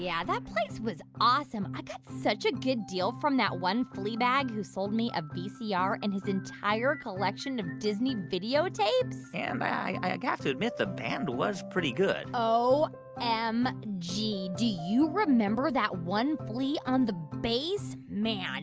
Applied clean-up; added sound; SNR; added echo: none; none; none; none.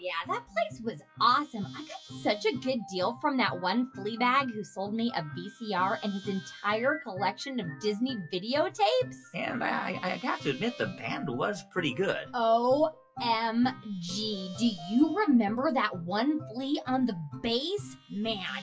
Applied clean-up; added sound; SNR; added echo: classical method WPE with log-MMSE.